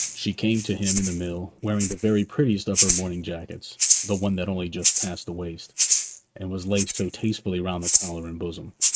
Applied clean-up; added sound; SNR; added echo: neural mask model RNNoise.